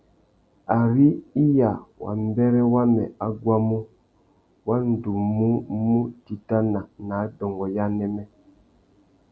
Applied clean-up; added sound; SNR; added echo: none; none; none; none.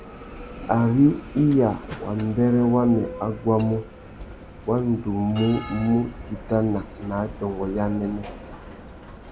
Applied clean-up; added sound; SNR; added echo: none; Bell; 14 dB; none.